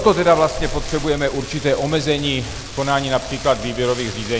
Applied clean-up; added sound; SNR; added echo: none; Rain; 11 dB; none.